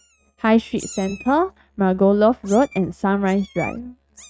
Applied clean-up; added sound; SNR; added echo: neural mask model RNNoise.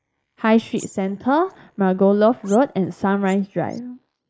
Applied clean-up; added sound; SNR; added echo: neural mask model Resemble Enhance denoiser.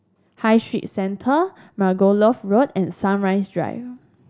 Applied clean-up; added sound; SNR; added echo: none; none; none; none.